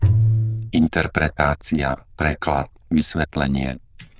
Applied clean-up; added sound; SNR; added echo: neural diffusion model UNIVERSE++.